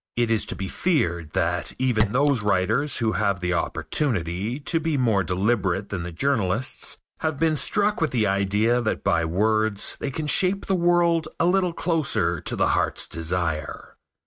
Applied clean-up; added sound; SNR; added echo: neural mask model RNNoise.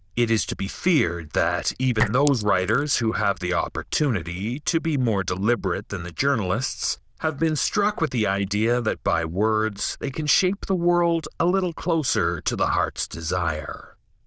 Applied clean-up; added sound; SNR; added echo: neural diffusion model UNIVERSE++.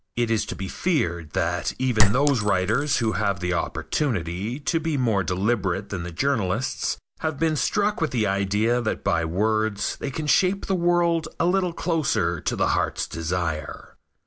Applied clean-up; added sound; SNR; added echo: none; Chink, clink; -2 dB; none.